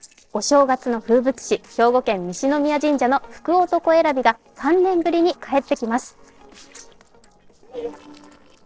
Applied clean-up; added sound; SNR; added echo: neural separator model SepFormer DNS4.